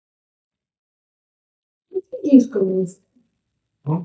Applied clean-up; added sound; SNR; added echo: neural mask model DeepFilterNet 3.